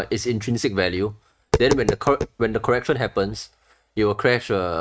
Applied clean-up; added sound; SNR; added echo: neural mask model RNNoise.